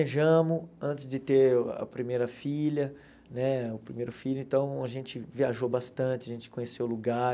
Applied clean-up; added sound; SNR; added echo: none; none; none; none.